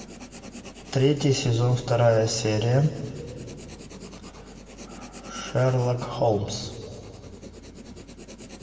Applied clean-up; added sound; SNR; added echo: none; Writing; 18 dB; reverberation time 2.0 s.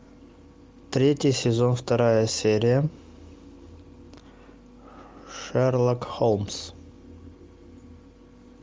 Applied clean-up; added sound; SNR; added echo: none; none; none; none.